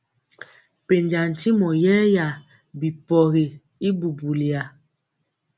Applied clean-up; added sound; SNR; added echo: none; none; none; none.